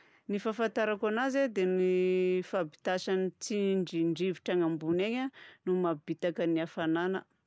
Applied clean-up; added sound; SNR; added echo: none; none; none; none.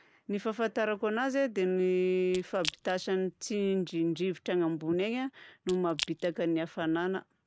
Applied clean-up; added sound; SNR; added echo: none; Crack / Crushing; 12 dB; none.